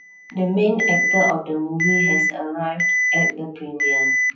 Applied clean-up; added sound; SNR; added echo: classical method WPE with log-MMSE.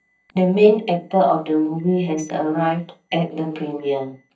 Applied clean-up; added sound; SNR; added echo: neural mask model DeepFilterNet 3.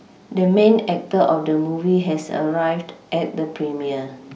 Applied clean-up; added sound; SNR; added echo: none; none; none; none.